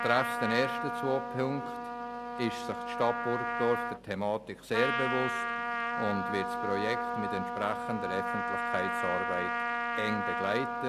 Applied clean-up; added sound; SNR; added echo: none; Trumpet; 0 dB; none.